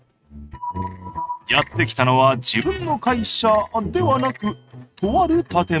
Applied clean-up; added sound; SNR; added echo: neural mask model RNNoise.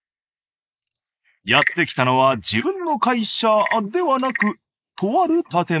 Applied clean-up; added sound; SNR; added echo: neural mask model Resemble Enhance denoiser.